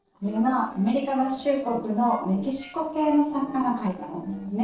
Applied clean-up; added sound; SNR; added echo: neural separator model SepFormer DNS4.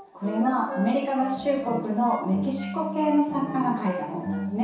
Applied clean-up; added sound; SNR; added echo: none; Wind instrument, woodwind instrument; 17 dB; reverberation time 0.7 s.